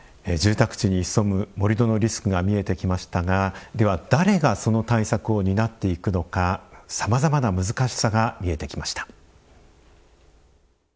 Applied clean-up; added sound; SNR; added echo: none; none; none; none.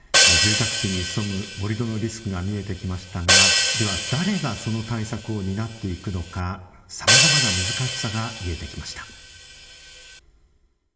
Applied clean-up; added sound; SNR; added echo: none; Hi-hat; -5 dB; reverberation time 1.6 s.